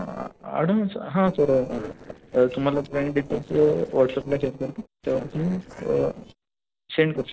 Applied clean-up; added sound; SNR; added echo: neural separator model SepFormer DNS4.